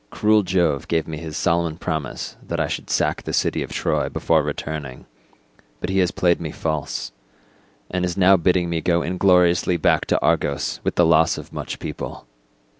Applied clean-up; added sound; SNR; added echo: none; none; none; none.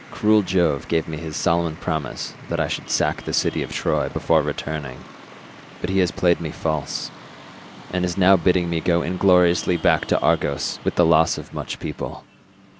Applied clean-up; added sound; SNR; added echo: none; Traffic noise, roadway noise; 19 dB; none.